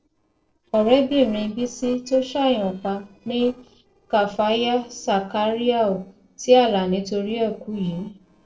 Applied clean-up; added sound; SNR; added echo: neural separator model SepFormer DNS4.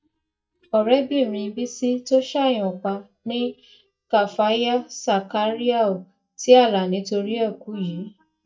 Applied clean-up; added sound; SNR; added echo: neural mask model DeepFilterNet 3.